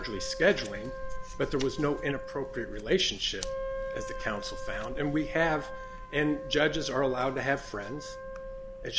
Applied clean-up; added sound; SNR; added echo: none; Wind instrument, woodwind instrument; 10 dB; none.